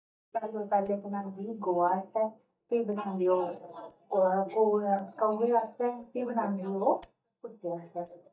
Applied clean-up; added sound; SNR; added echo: neural mask model DeepFilterNet 3.